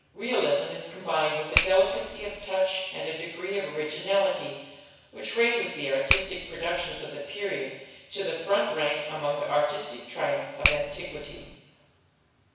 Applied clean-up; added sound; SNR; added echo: none; Finger snapping; 5 dB; reverberation time 1.1 s.